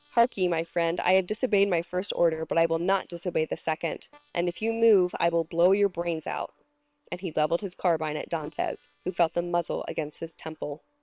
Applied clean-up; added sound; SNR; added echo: neural separator model SepFormer WHAM!.